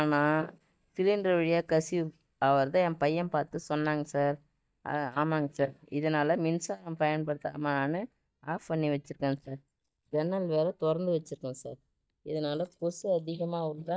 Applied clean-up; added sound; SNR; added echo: neural mask model DeepFilterNet 3.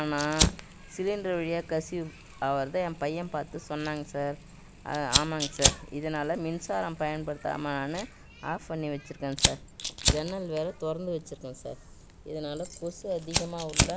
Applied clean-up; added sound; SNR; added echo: none; Fire; 1 dB; none.